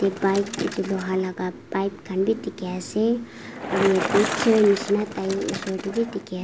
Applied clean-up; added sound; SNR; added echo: none; Bicycle; 9 dB; none.